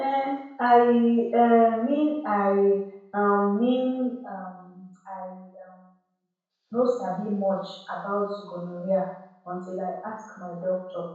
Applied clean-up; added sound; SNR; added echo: none; none; none; reverberation time 0.7 s.